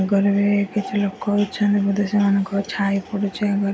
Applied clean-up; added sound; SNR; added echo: none; none; none; none.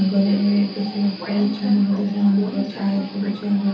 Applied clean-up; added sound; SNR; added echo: none; Subway, metro, underground; 13 dB; reverberation time 1.2 s.